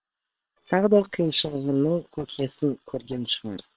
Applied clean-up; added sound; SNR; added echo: neural separator model SepFormer WHAM!.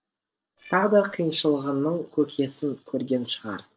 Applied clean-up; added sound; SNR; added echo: neural separator model SepFormer DNS4.